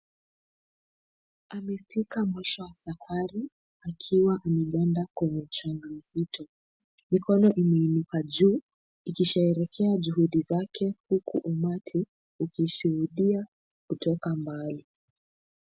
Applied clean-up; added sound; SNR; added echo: none; none; none; none.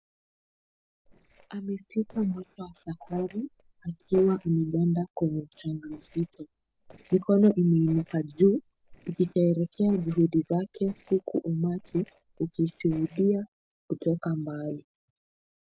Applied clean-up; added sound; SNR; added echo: neural separator model SepFormer DNS4.